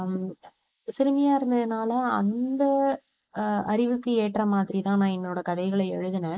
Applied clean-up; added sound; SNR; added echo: neural mask model Resemble Enhance denoiser.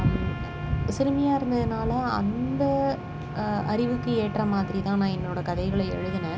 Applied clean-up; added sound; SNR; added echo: none; Trumpet; 18 dB; none.